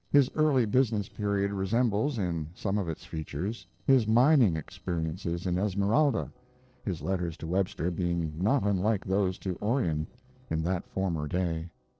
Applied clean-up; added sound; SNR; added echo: neural separator model SepFormer DNS4.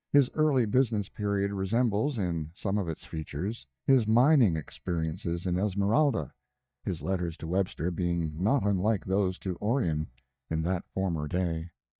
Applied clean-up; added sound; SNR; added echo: neural mask model DeepFilterNet 3.